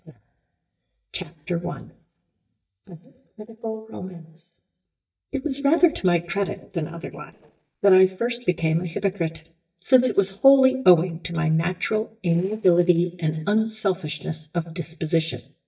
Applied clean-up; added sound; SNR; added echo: neural mask model DeepFilterNet 3.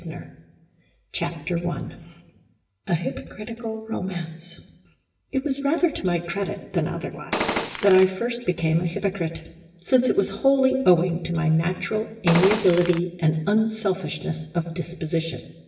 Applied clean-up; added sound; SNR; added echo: none; Gunshot, gunfire; 2 dB; reverberation time 1.0 s.